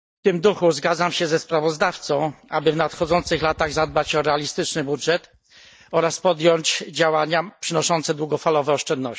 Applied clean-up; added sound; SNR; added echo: neural mask model DeepFilterNet 3.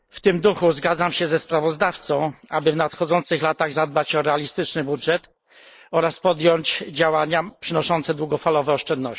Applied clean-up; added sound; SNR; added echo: neural mask model Resemble Enhance denoiser.